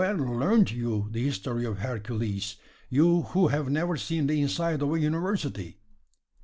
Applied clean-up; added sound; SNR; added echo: none; none; none; none.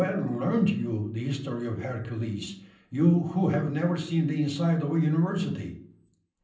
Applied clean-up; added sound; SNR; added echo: none; none; none; reverberation time 0.6 s.